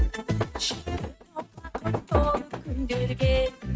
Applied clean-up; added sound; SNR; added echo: neural mask model RNNoise.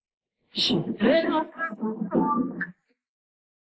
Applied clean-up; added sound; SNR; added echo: neural mask model Resemble Enhance denoiser.